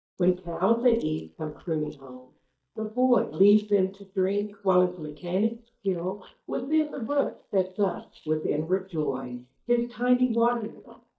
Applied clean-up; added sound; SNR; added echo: neural mask model DeepFilterNet 3.